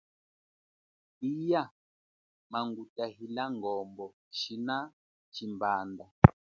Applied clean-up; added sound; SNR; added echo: none; none; none; none.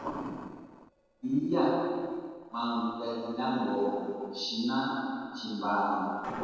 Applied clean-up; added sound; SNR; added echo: neural separator model SepFormer DNS4.